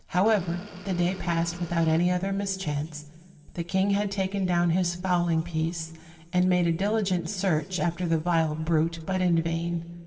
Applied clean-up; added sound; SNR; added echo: none; Motor vehicle (road) / Engine; 17 dB; reverberation time 1.9 s.